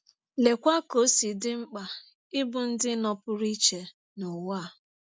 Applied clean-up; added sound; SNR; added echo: none; none; none; none.